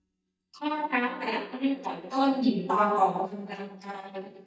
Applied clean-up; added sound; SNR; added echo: neural mask model DeepFilterNet 3.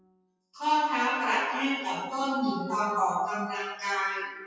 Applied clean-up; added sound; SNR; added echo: classical method WPE with log-MMSE.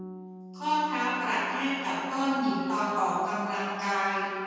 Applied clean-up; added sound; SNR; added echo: none; Bass guitar; 18 dB; reverberation time 2.0 s.